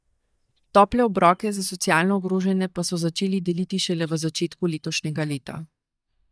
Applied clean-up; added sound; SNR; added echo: neural mask model DeepFilterNet 3.